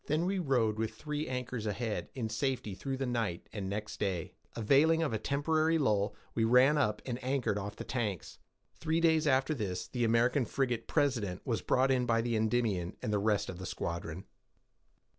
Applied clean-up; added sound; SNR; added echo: none; none; none; none.